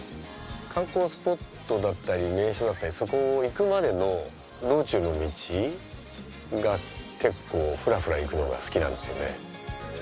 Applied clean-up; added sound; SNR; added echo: none; none; none; none.